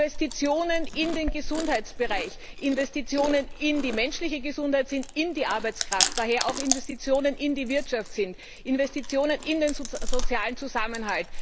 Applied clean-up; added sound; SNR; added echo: none; Chewing, mastication; 4 dB; none.